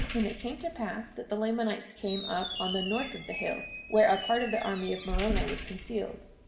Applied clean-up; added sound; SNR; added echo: none; Squeak; 6 dB; reverberation time 1.8 s.